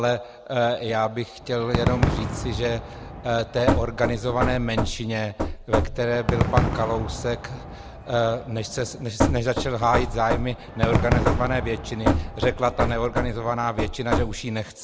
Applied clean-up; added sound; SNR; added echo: none; Knock / Wood + Crowd / Cheering / Fireworks; 1 dB; none.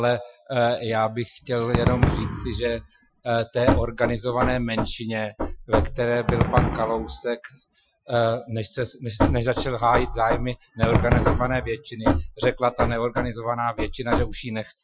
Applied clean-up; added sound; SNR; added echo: classical method Wiener filter.